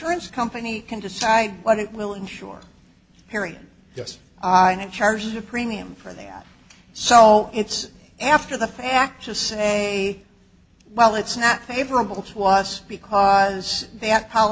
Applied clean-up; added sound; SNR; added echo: none; none; none; none.